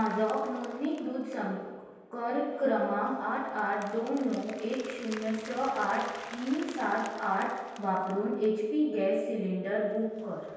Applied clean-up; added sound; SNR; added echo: none; Applause; 18 dB; reverberation time 1.2 s.